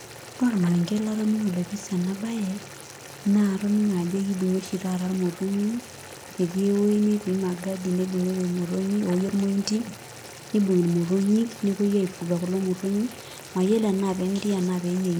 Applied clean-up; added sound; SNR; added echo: none; Boiling; 17 dB; none.